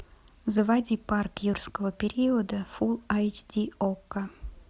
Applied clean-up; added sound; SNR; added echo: none; none; none; none.